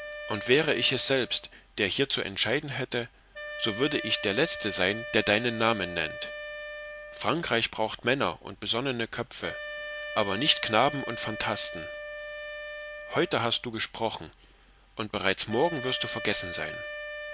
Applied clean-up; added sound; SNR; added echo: none; Wind instrument, woodwind instrument; 10 dB; none.